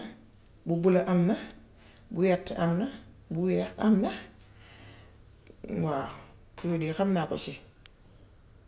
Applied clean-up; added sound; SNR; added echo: none; none; none; none.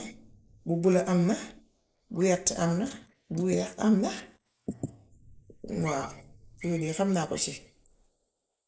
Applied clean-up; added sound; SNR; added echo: neural mask model Resemble Enhance denoiser.